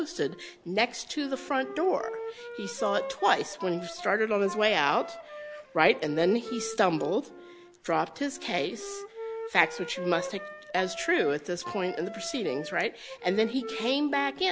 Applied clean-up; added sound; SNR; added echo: none; Wind instrument, woodwind instrument; 12 dB; none.